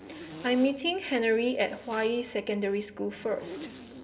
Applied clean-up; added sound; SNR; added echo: none; Zipper (clothing); 17 dB; reverberation time 0.3 s.